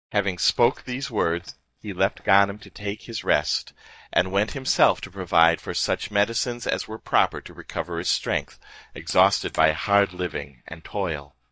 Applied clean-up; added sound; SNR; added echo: neural mask model DeepFilterNet 3.